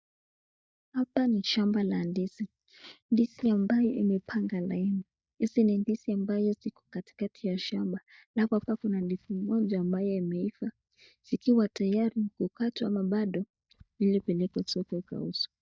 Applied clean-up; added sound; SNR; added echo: neural mask model DeepFilterNet 3.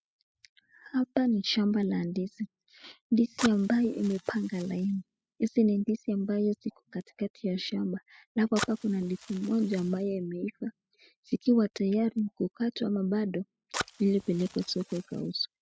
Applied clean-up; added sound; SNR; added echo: classical method spectral subtraction.